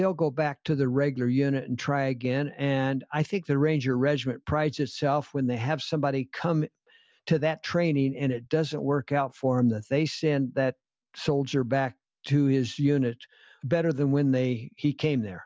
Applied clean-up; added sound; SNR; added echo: none; none; none; none.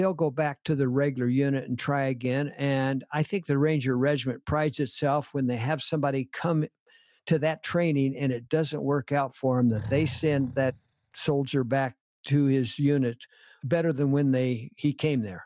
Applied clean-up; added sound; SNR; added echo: neural mask model RNNoise.